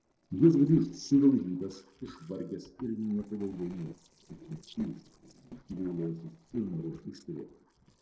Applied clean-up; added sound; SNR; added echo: neural separator model SepFormer DNS4.